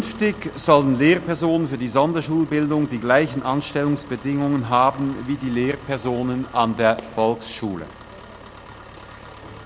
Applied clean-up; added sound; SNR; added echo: none; Engine; 20 dB; none.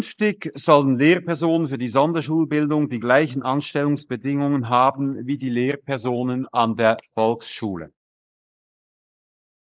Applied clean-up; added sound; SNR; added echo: neural mask model Resemble Enhance denoiser.